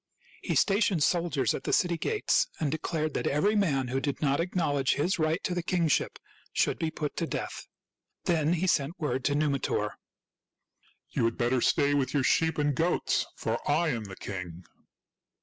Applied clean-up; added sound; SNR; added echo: none; none; none; none.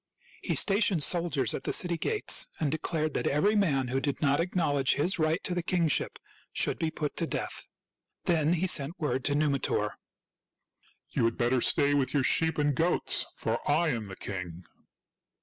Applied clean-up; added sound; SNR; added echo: none; Wind instrument, woodwind instrument; 13 dB; none.